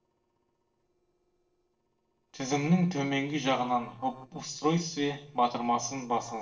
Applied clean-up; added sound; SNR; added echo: neural separator model SepFormer DNS4.